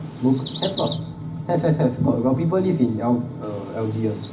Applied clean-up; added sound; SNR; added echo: none; Chirp, tweet; 17 dB; reverberation time 0.4 s.